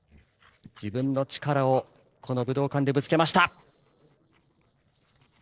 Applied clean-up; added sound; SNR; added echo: neural separator model SepFormer DNS4.